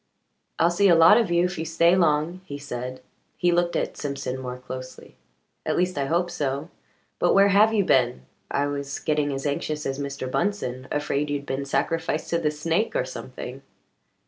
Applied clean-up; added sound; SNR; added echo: none; none; none; none.